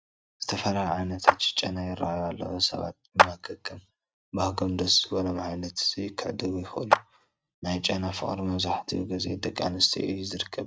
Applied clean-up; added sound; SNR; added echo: neural mask model RNNoise.